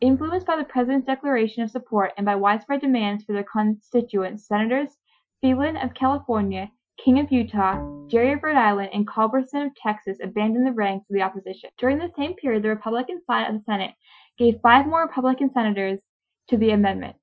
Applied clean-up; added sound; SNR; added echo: classical method Wiener filter.